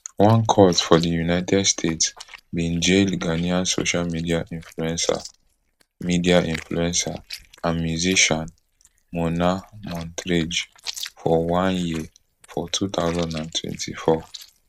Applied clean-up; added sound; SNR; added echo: neural mask model RNNoise.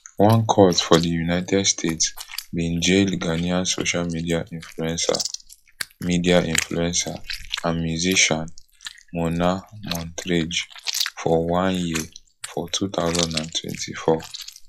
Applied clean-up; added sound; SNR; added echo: classical method log-MMSE.